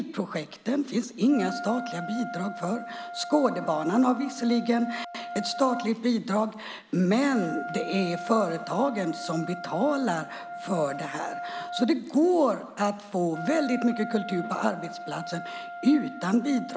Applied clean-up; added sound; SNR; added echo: none; Wind instrument, woodwind instrument; 11 dB; none.